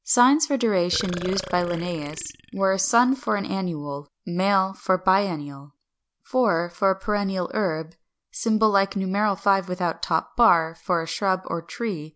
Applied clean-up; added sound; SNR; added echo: none; Burping, eructation; 16 dB; none.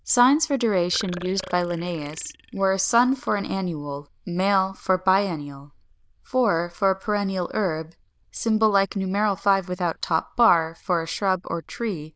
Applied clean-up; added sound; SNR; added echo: neural diffusion model UNIVERSE++.